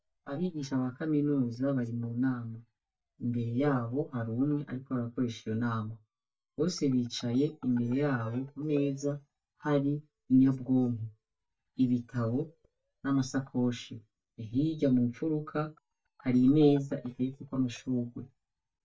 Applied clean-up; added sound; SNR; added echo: neural mask model DeepFilterNet 3.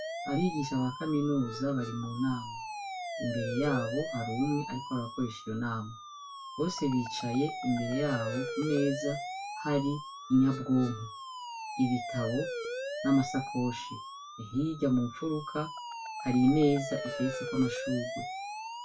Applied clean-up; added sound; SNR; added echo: classical method WPE with log-MMSE.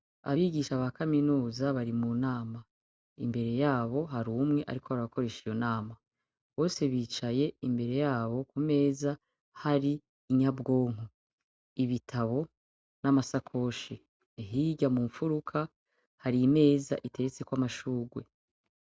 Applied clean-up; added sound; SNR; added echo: none; none; none; none.